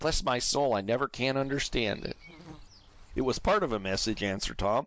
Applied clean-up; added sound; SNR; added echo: none; Walk, footsteps / Insect; 19 dB; none.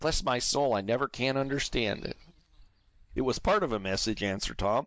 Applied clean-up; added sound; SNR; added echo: neural mask model DeepFilterNet 3.